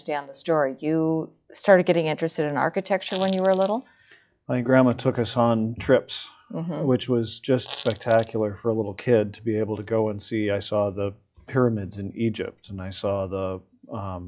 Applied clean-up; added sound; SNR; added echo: classical method log-MMSE.